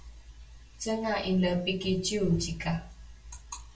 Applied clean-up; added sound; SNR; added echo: none; none; none; reverberation time 0.3 s.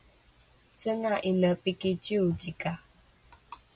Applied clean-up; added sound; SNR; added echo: none; none; none; none.